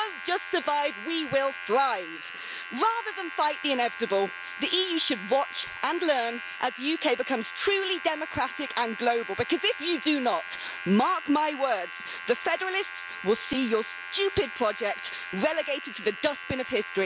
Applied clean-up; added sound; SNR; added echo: none; Domestic sounds, home sounds; 10 dB; none.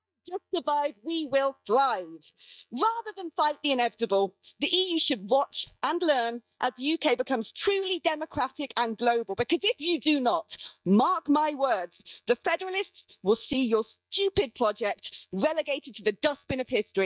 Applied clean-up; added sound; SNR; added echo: neural mask model DeepFilterNet 3.